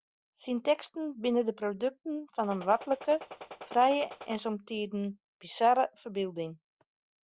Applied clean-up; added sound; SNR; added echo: none; Gunshot, gunfire; 15 dB; none.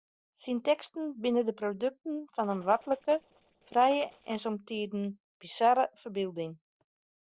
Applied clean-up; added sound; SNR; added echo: neural separator model SepFormer DNS4.